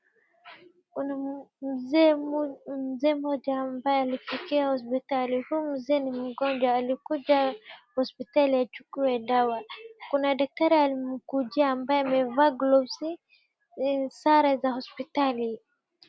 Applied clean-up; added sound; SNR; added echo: none; none; none; none.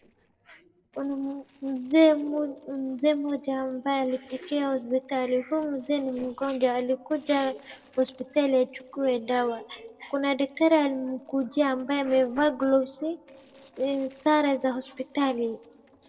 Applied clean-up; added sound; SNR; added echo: neural separator model SepFormer DNS4.